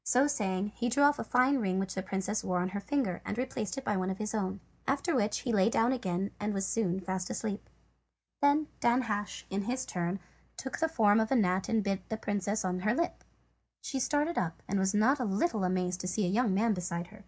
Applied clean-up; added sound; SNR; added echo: none; none; none; none.